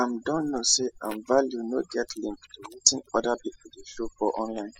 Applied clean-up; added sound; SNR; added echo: classical method spectral subtraction.